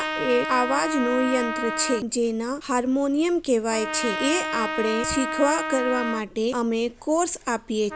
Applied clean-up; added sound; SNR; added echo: none; Trumpet; 6 dB; none.